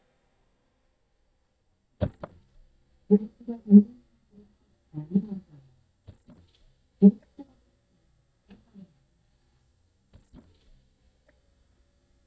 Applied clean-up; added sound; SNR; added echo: neural mask model DeepFilterNet 3.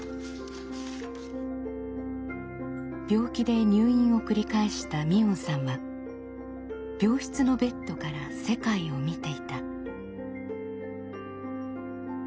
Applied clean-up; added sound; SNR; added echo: none; none; none; none.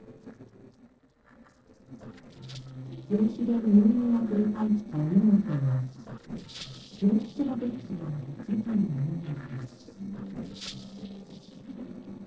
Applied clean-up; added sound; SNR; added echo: neural separator model SepFormer DNS4.